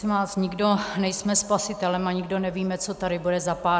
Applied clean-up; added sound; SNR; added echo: none; none; none; none.